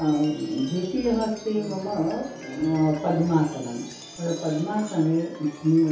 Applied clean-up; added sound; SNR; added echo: none; Chime; 19 dB; reverberation time 0.6 s.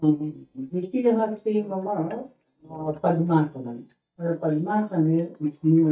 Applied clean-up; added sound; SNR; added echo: neural mask model DeepFilterNet 3.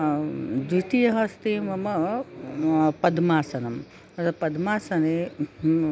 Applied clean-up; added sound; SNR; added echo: none; none; none; none.